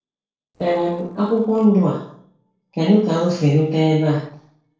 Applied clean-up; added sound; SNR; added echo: neural separator model SepFormer DNS4.